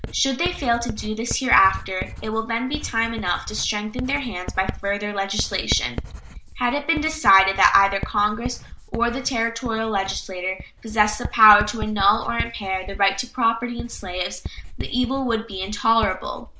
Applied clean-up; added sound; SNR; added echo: none; Writing; 11 dB; none.